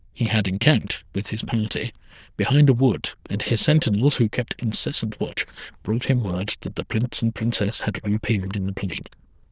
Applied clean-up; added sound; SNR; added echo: neural diffusion model UNIVERSE++.